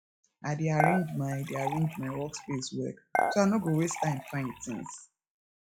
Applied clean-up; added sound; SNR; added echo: classical method log-MMSE.